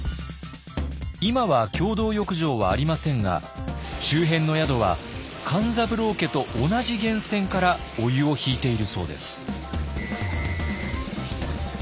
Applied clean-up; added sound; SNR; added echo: none; none; none; none.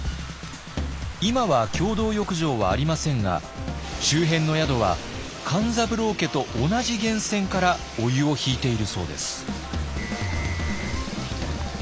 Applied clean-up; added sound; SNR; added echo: none; Rain / Thunderstorm; 16 dB; none.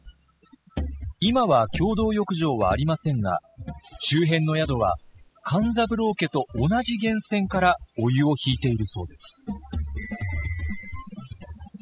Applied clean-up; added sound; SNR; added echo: classical method spectral subtraction.